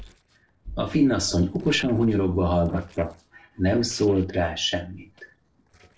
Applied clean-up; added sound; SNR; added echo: neural separator model SepFormer DNS4.